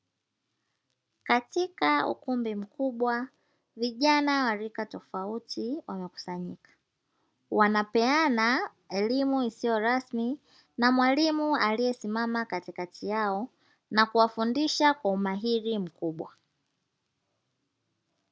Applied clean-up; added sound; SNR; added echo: none; none; none; none.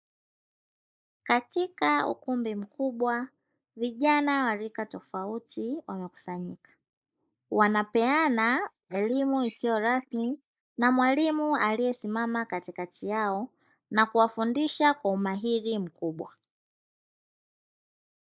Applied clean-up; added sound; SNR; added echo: neural mask model Resemble Enhance denoiser.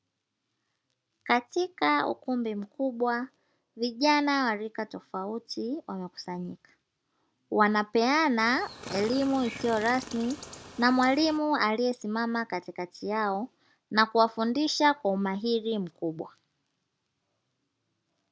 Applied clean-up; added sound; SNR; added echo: none; Chirp, tweet; 13 dB; none.